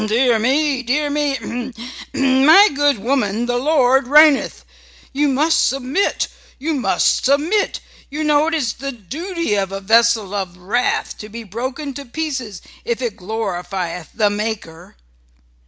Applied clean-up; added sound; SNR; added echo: none; none; none; none.